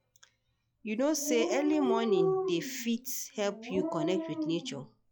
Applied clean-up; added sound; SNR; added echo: classical method log-MMSE.